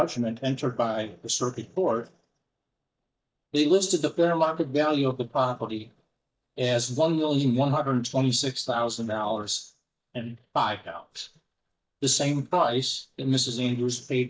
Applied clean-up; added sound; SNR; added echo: neural mask model DeepFilterNet 3.